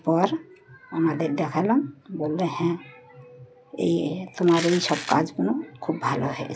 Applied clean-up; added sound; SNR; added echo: none; Domestic sounds, home sounds; 11 dB; none.